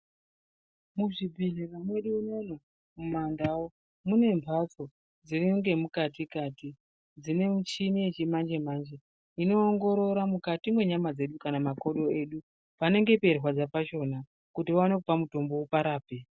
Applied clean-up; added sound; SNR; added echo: none; none; none; none.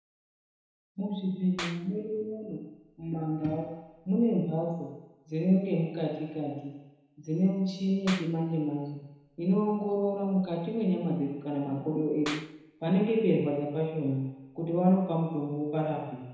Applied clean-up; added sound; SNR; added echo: none; Clapping; 18 dB; reverberation time 1.0 s.